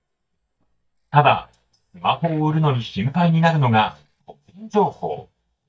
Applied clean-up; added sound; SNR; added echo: neural mask model DeepFilterNet 3.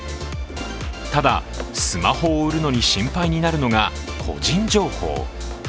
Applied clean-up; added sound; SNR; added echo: none; none; none; none.